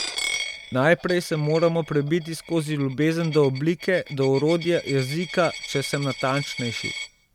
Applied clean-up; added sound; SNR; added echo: none; Coin (dropping); 11 dB; none.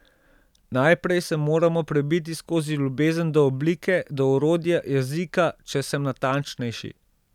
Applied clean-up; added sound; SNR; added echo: none; none; none; none.